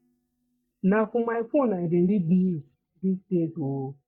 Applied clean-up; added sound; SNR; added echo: neural mask model DeepFilterNet 3.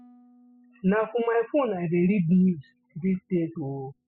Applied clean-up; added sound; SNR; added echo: classical method spectral subtraction.